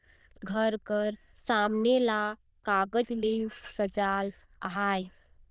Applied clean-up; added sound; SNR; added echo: neural diffusion model UNIVERSE++.